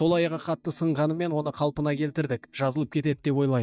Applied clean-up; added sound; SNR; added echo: neural mask model DeepFilterNet 3.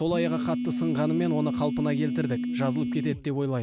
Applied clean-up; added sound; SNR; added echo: none; Telephone; 1 dB; none.